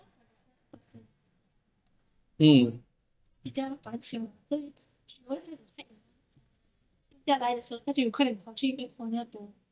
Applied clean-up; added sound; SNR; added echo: neural mask model DeepFilterNet 3.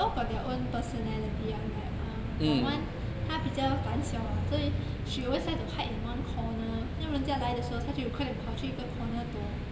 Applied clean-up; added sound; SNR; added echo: none; none; none; none.